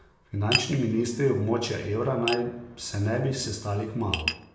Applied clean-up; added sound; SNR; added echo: none; Tap; 9 dB; reverberation time 0.6 s.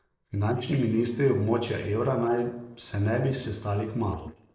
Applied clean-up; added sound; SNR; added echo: neural separator model SepFormer DNS4.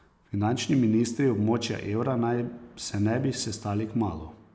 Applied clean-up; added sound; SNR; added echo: none; none; none; none.